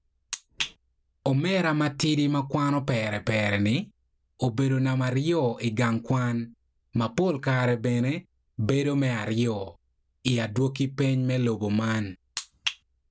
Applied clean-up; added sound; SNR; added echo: none; none; none; none.